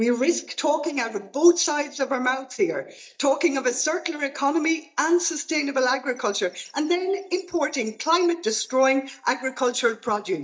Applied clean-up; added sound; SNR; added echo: neural mask model DeepFilterNet 3.